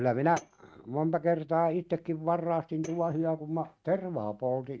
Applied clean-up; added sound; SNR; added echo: neural mask model RNNoise.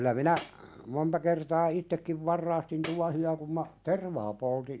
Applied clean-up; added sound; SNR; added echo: none; Tambourine; 11 dB; none.